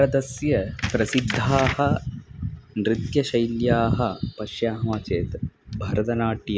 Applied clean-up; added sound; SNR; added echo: none; none; none; none.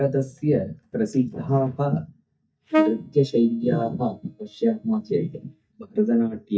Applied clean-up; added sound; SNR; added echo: neural mask model DeepFilterNet 3.